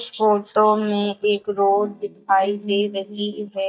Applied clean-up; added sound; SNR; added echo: neural mask model DeepFilterNet 3.